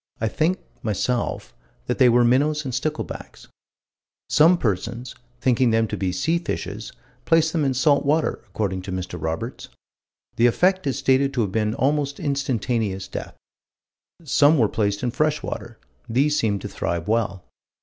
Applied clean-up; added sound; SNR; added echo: none; none; none; none.